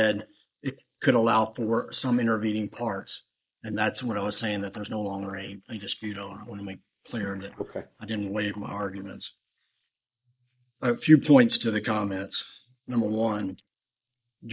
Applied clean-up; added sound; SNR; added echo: neural mask model Resemble Enhance denoiser.